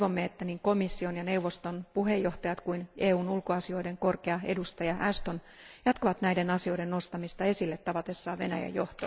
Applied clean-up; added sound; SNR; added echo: none; none; none; none.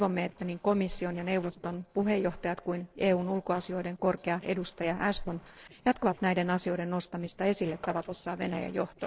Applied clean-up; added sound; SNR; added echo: neural separator model SepFormer DNS4.